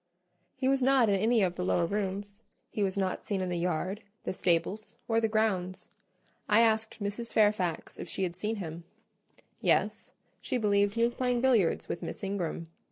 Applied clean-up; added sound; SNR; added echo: neural separator model SepFormer DNS4.